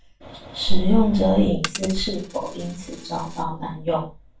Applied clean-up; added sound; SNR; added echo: none; Coin (dropping); 19 dB; reverberation time 0.3 s.